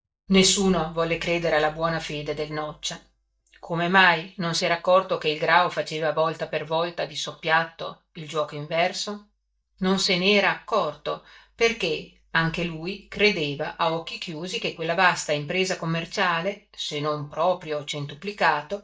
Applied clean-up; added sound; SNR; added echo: neural mask model DeepFilterNet 3.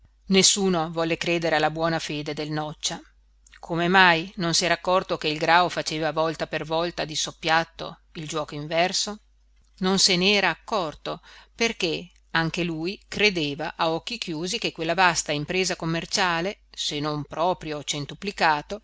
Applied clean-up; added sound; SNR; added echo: none; none; none; none.